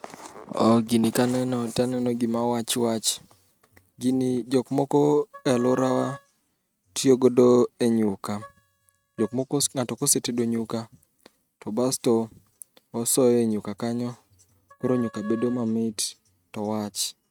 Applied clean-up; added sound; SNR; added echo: neural mask model RNNoise.